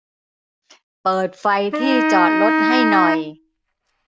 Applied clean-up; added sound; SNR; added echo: none; Wind instrument, woodwind instrument; -2 dB; none.